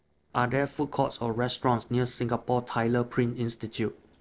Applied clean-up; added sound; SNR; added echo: neural separator model SepFormer DNS4.